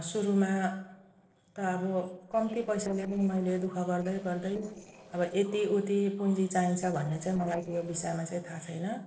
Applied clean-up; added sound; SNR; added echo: neural separator model SepFormer DNS4.